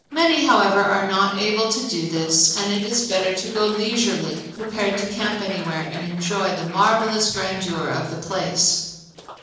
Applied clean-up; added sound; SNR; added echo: neural separator model SepFormer DNS4.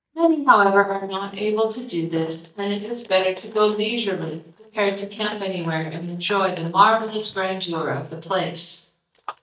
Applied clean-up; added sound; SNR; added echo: neural mask model DeepFilterNet 3.